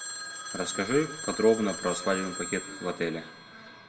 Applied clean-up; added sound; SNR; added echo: none; Telephone; 9 dB; reverberation time 0.7 s.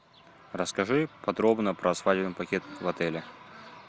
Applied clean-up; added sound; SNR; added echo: none; none; none; none.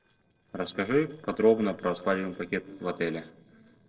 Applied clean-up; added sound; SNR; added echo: neural separator model SepFormer DNS4.